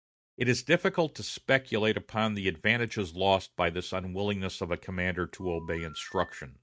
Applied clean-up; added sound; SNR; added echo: neural mask model RNNoise.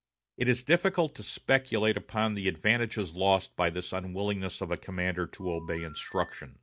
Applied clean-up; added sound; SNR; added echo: none; Telephone; 19 dB; none.